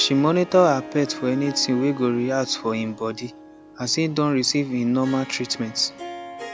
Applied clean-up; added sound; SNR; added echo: none; Harp; 16 dB; none.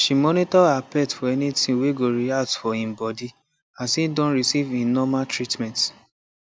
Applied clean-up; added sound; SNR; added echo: none; none; none; none.